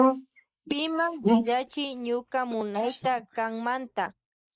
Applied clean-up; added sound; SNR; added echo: neural mask model Resemble Enhance denoiser.